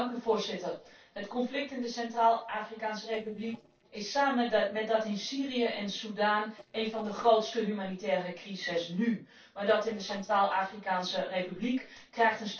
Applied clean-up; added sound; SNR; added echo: neural separator model SepFormer DNS4.